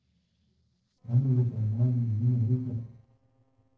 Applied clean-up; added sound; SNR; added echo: neural separator model SepFormer DNS4.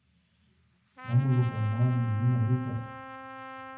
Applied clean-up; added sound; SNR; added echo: none; Trumpet; 15 dB; reverberation time 0.9 s.